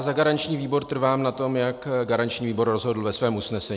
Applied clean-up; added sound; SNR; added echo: none; none; none; none.